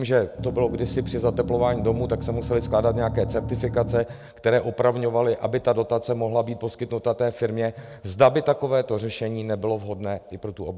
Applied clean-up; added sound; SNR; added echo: none; Engine; 6 dB; none.